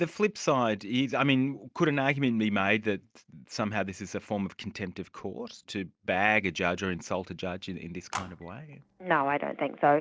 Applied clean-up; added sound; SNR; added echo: neural separator model SepFormer DNS4.